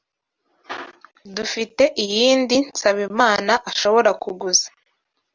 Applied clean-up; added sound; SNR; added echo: none; none; none; none.